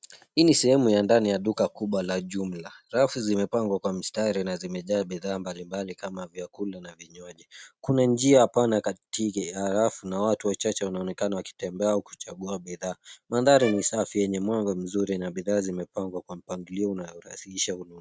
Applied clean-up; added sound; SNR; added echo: neural mask model RNNoise.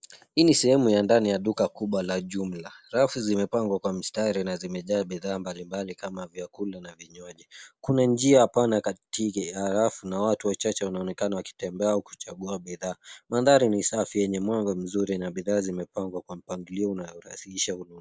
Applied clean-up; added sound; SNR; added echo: neural mask model Resemble Enhance denoiser.